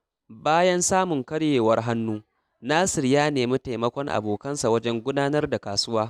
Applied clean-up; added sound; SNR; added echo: none; none; none; none.